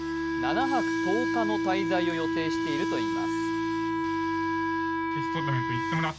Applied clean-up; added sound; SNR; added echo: none; Wind instrument, woodwind instrument; -5 dB; none.